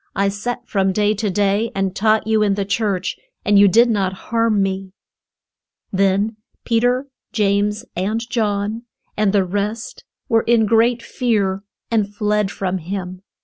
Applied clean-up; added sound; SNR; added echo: none; none; none; none.